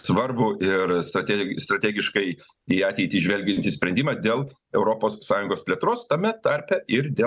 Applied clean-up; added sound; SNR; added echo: none; none; none; none.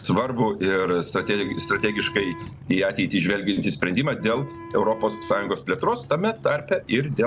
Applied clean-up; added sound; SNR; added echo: none; Wind instrument, woodwind instrument + Motorcycle; 16 dB; none.